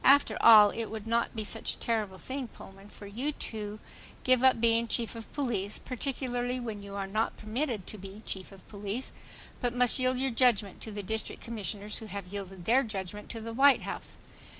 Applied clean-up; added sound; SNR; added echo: none; none; none; none.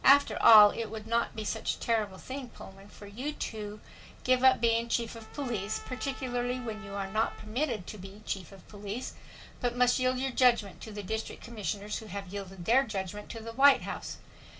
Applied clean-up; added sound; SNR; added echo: none; Trumpet; 18 dB; reverberation time 0.2 s.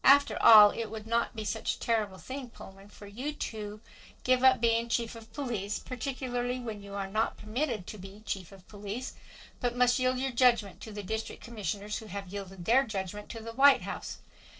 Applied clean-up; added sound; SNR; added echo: neural separator model SepFormer DNS4.